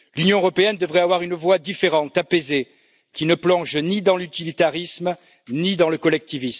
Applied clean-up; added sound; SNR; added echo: none; none; none; none.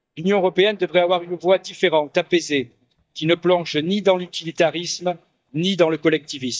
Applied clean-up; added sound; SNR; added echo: neural mask model DeepFilterNet 3.